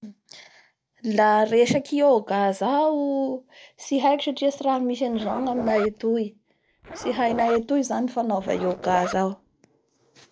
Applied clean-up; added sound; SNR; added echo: none; Zipper (clothing); 11 dB; none.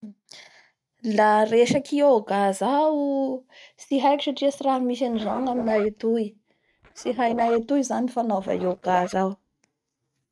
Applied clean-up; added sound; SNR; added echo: neural mask model RNNoise.